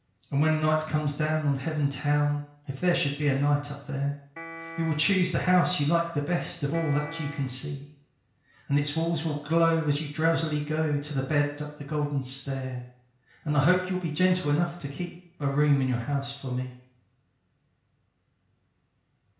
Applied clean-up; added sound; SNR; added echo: none; Piano; 13 dB; reverberation time 0.5 s.